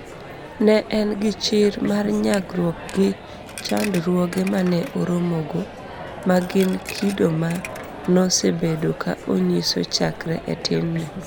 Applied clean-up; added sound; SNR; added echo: none; Coin (dropping); 13 dB; none.